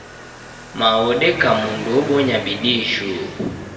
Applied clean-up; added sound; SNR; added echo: none; Motorcycle; 13 dB; reverberation time 1.7 s.